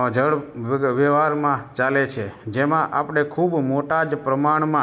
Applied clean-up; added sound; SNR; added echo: none; none; none; none.